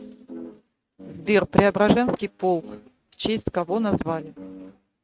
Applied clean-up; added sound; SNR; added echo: neural mask model RNNoise.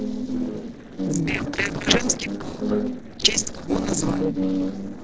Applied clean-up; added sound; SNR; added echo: neural separator model SepFormer DNS4.